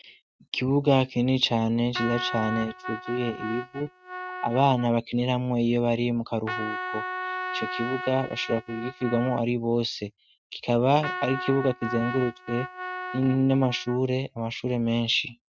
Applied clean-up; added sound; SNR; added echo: neural mask model RNNoise.